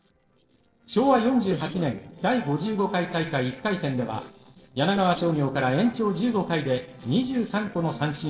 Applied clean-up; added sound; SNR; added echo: neural separator model SepFormer DNS4.